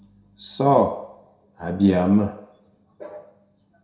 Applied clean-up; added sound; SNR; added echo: none; none; none; reverberation time 0.6 s.